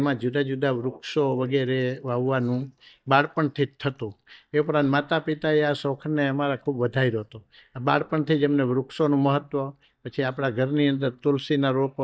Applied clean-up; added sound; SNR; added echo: neural mask model DeepFilterNet 3.